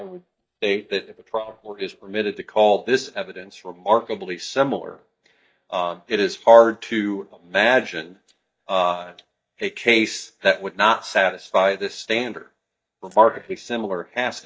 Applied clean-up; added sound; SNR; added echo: neural mask model DeepFilterNet 3.